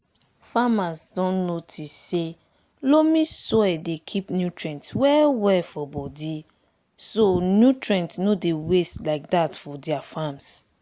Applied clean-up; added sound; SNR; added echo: none; none; none; none.